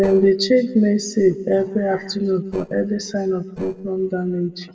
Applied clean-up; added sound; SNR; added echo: neural separator model SepFormer DNS4.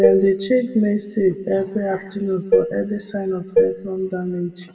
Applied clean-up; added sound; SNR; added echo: none; Dishes, pots, and pans; 1 dB; reverberation time 1.0 s.